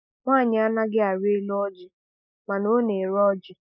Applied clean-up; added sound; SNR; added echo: neural mask model Resemble Enhance denoiser.